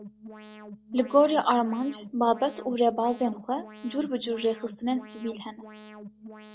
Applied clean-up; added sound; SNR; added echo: none; Alarm; 17 dB; none.